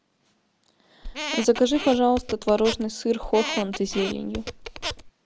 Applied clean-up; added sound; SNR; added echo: none; Squeak; 8 dB; none.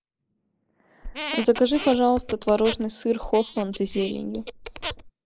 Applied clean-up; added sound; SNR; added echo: neural mask model Resemble Enhance denoiser.